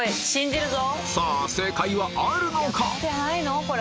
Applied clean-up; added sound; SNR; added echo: none; none; none; none.